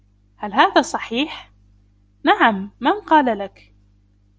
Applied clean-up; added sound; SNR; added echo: none; none; none; none.